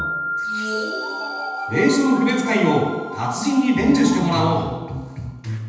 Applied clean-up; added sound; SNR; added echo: none; Wind chime; 11 dB; reverberation time 1.1 s.